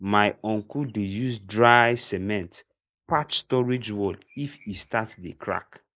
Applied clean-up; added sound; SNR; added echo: neural mask model Resemble Enhance denoiser.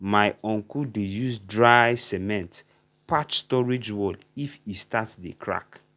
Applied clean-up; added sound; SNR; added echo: none; none; none; none.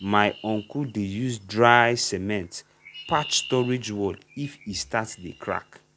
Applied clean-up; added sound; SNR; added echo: none; Chirp, tweet; 19 dB; none.